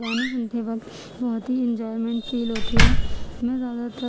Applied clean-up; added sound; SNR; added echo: none; Slam; -3 dB; none.